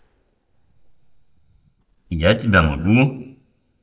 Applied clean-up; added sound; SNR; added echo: neural mask model DeepFilterNet 3.